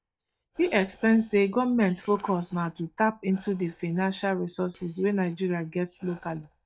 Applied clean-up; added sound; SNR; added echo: neural mask model DeepFilterNet 3.